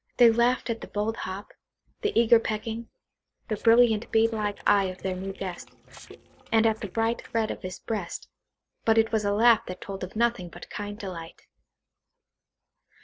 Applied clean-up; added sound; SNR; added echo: neural separator model SepFormer DNS4.